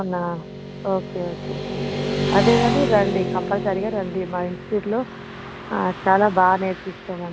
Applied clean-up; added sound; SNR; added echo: none; Motorcycle / Traffic noise, roadway noise; 4 dB; none.